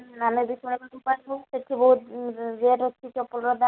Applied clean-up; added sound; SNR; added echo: none; none; none; none.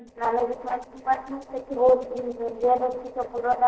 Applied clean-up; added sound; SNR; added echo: neural separator model SepFormer DNS4.